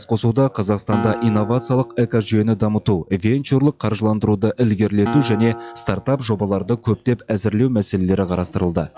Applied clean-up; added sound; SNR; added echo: classical method log-MMSE.